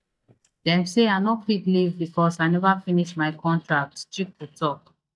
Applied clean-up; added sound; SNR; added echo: neural mask model DeepFilterNet 3.